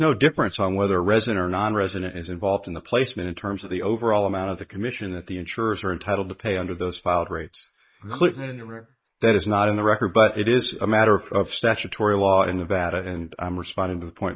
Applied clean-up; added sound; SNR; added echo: neural mask model Resemble Enhance denoiser.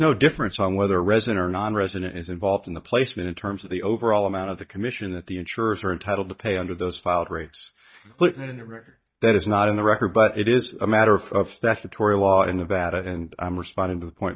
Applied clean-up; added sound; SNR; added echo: neural mask model DeepFilterNet 3.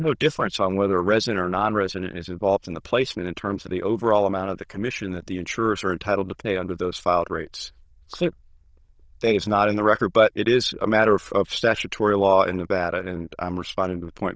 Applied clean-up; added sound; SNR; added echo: neural diffusion model UNIVERSE++.